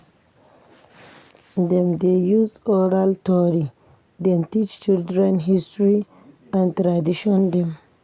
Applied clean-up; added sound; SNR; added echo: none; none; none; none.